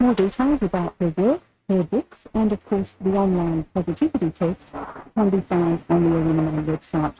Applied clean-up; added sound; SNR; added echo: neural mask model RNNoise.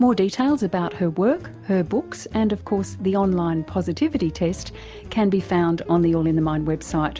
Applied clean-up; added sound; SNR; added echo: none; none; none; none.